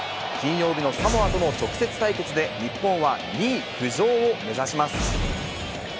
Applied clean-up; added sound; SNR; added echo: none; Boom; 8 dB; none.